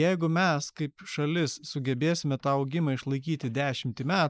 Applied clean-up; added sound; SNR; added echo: neural mask model Resemble Enhance denoiser.